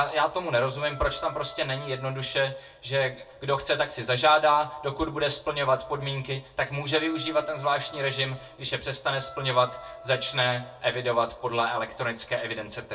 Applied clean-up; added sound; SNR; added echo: none; Wind instrument, woodwind instrument; 17 dB; reverberation time 0.2 s.